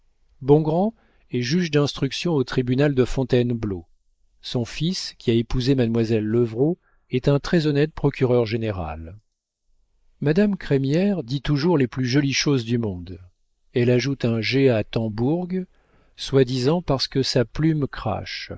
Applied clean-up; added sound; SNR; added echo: neural mask model Resemble Enhance denoiser.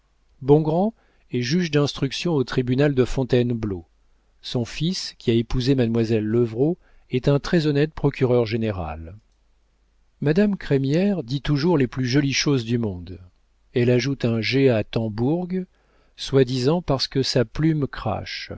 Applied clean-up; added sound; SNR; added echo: none; none; none; none.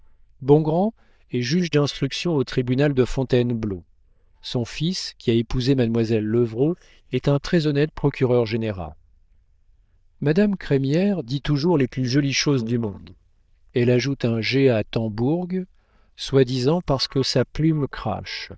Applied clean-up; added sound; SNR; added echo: neural diffusion model UNIVERSE++.